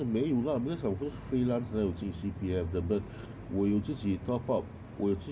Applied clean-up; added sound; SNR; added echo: none; none; none; none.